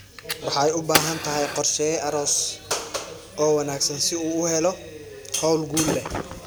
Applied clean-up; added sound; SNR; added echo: none; Fire; 8 dB; none.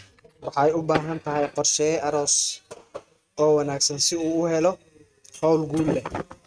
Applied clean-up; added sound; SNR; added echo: neural mask model RNNoise.